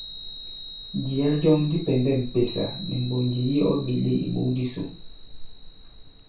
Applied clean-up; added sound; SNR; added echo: none; Chime; 11 dB; reverberation time 0.4 s.